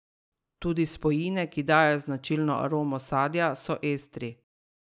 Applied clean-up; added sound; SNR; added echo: none; none; none; none.